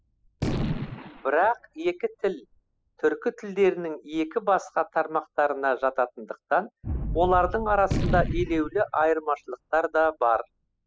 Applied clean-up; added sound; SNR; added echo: classical method spectral subtraction.